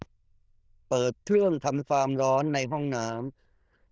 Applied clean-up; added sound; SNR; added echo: neural diffusion model UNIVERSE++.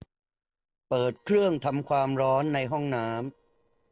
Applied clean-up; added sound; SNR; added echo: neural separator model SepFormer DNS4.